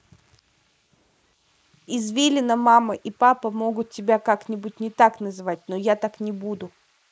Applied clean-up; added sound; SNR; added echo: neural mask model Resemble Enhance denoiser.